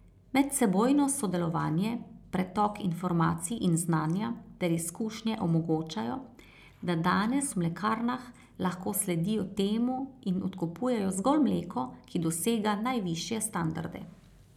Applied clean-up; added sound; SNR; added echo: none; none; none; none.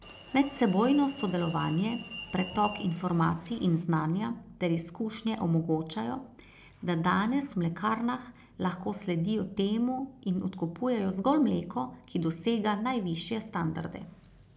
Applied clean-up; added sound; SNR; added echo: none; Alarm; 15 dB; none.